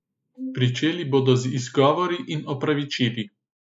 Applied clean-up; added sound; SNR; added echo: neural mask model Resemble Enhance denoiser.